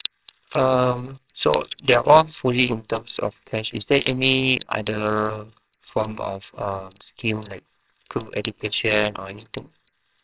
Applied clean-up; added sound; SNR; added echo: neural separator model SepFormer WHAMR!.